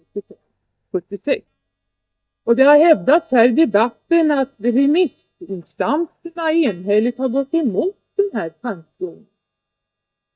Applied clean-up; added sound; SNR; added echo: neural mask model DeepFilterNet 3.